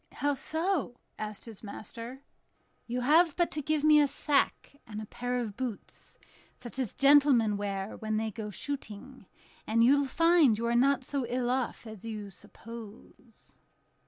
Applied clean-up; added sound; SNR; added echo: none; none; none; none.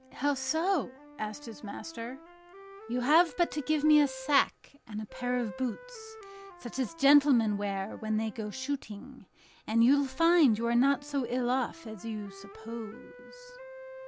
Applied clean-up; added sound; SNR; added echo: none; Wind instrument, woodwind instrument; 18 dB; none.